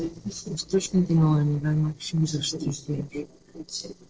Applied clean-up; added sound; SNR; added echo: neural separator model SepFormer DNS4.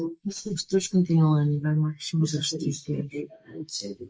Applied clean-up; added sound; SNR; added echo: neural mask model Resemble Enhance denoiser.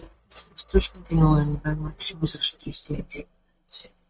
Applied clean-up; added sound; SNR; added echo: neural mask model RNNoise.